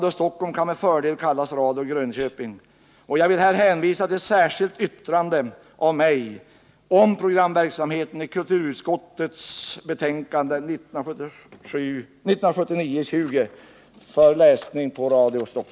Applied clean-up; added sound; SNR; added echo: none; Tambourine; 13 dB; none.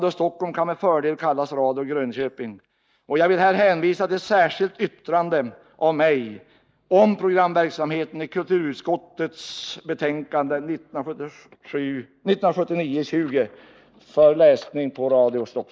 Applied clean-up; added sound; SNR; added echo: neural mask model DeepFilterNet 3.